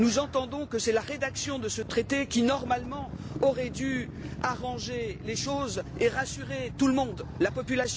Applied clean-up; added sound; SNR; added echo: none; Motorcycle; 10 dB; none.